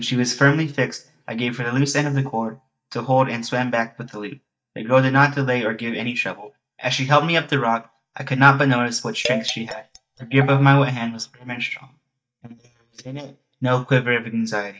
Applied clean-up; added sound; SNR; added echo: neural mask model DeepFilterNet 3.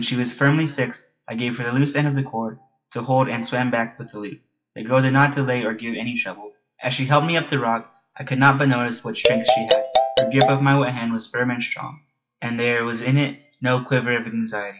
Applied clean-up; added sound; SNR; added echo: classical method WPE with log-MMSE.